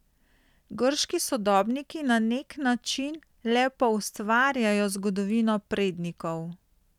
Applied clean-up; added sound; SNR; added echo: none; none; none; none.